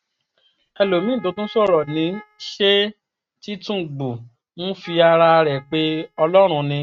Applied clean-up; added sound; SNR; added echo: neural mask model RNNoise.